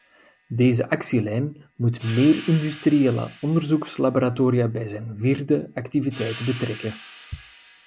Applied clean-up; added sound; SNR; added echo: none; Cymbal; 18 dB; none.